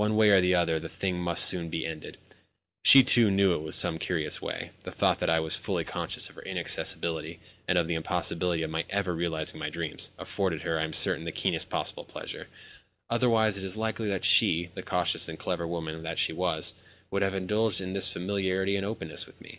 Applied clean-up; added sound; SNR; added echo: none; none; none; none.